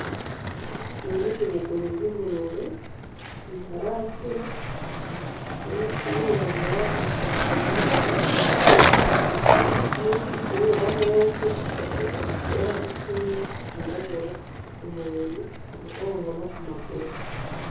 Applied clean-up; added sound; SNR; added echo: none; Skateboard; -4 dB; reverberation time 0.6 s.